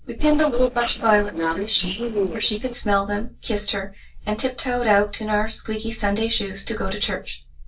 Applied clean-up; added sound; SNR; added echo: neural separator model SepFormer DNS4.